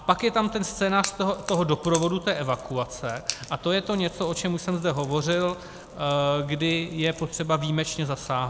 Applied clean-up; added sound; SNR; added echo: none; Crack / Crackle; 16 dB; none.